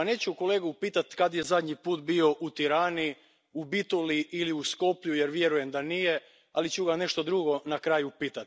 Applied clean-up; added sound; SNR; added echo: none; none; none; none.